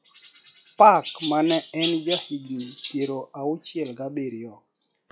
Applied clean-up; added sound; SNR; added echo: classical method log-MMSE.